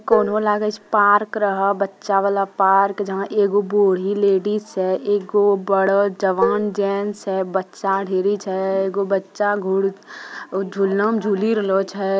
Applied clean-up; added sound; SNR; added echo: none; Dishes, pots, and pans; 6 dB; none.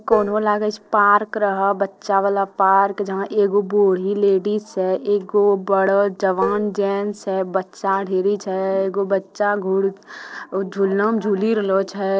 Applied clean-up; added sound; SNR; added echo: neural separator model SepFormer DNS4.